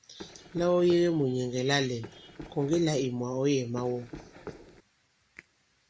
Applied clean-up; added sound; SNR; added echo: none; Run; 16 dB; none.